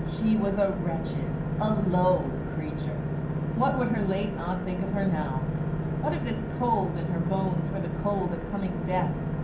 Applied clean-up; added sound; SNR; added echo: none; Engine / Boat, Water vehicle; 1 dB; reverberation time 0.6 s.